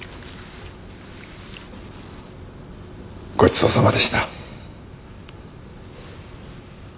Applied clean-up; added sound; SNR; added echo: none; none; none; none.